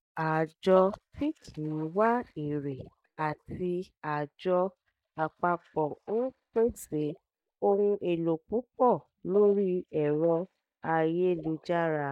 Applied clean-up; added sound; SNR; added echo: neural mask model DeepFilterNet 3.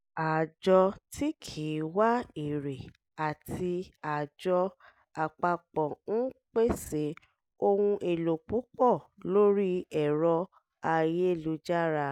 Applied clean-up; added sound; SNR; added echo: none; none; none; none.